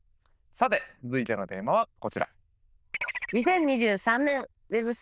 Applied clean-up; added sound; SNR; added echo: neural diffusion model UNIVERSE++.